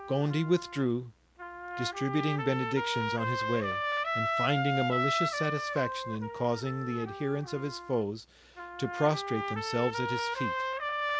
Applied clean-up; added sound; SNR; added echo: none; Trumpet; 2 dB; none.